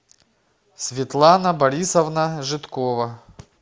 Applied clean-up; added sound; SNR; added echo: none; none; none; none.